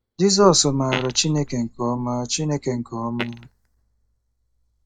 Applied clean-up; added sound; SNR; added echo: neural mask model DeepFilterNet 3.